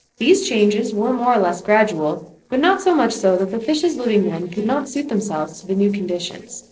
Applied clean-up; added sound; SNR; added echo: neural separator model SepFormer DNS4.